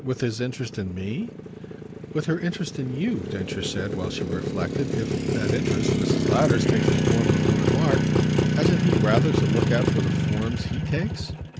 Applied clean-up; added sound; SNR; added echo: none; Motorcycle; -4 dB; none.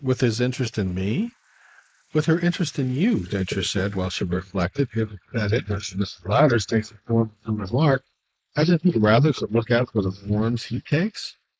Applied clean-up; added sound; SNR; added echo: neural mask model Resemble Enhance denoiser.